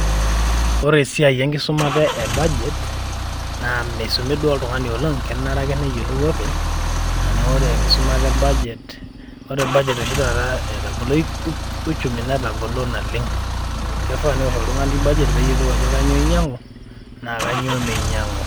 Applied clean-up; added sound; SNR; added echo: none; Idling / Engine starting / Accelerating, revving, vroom / Car; -1 dB; none.